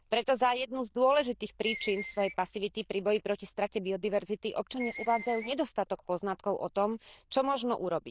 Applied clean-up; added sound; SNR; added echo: neural diffusion model UNIVERSE++.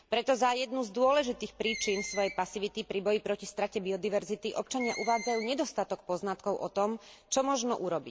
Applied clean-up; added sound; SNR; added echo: none; Screech; 13 dB; none.